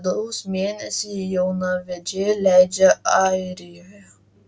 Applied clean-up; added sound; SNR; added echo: none; none; none; none.